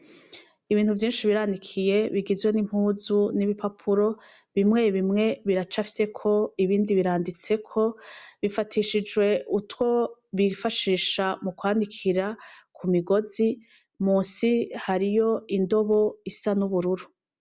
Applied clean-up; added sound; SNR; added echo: none; none; none; none.